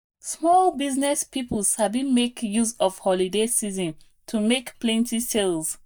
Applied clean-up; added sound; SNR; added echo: neural mask model DeepFilterNet 3.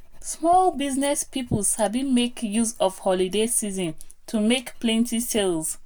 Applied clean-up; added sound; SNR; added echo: none; Writing; 16 dB; none.